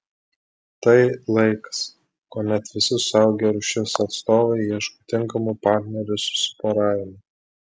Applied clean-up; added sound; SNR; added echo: none; none; none; none.